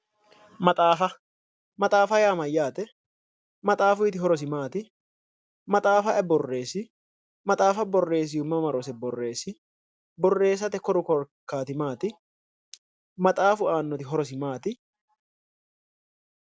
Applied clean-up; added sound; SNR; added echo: none; none; none; none.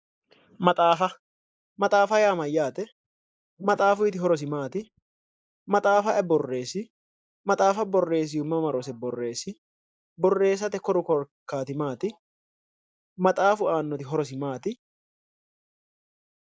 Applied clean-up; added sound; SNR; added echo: neural mask model Resemble Enhance denoiser.